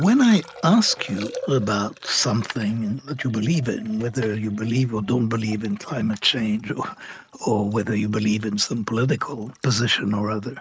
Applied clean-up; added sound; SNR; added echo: neural mask model RNNoise.